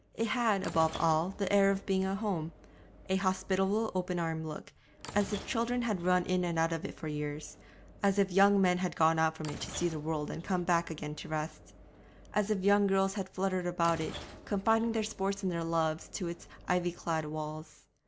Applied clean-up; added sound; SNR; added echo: none; Sliding door / Train; 19 dB; none.